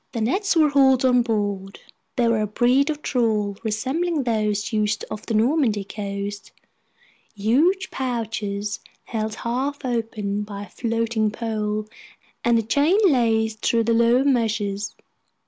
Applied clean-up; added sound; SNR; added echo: none; none; none; none.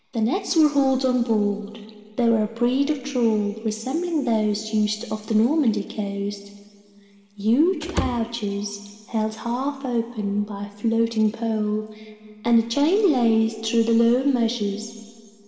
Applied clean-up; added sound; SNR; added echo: none; Slam / Wood; 6 dB; reverberation time 2.2 s.